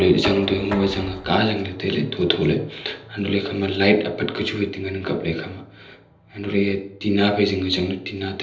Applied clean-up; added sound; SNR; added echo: none; Knock; 18 dB; reverberation time 1.2 s.